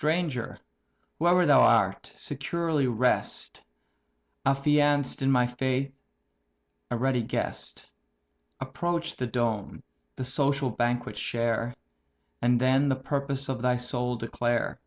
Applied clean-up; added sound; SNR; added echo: none; none; none; none.